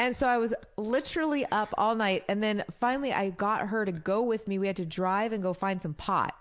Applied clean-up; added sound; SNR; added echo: none; none; none; none.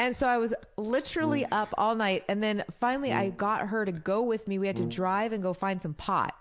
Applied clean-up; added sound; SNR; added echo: none; Brass instrument; 10 dB; none.